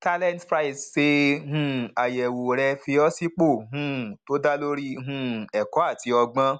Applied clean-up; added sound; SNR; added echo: none; none; none; none.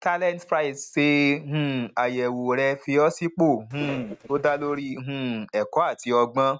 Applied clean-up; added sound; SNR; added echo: neural mask model RNNoise.